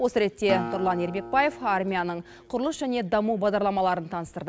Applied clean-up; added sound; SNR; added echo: none; Acoustic guitar; 12 dB; none.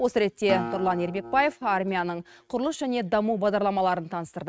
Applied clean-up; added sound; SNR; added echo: neural mask model RNNoise.